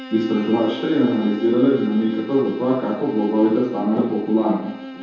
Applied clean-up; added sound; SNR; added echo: none; Bowed string instrument; 13 dB; reverberation time 0.8 s.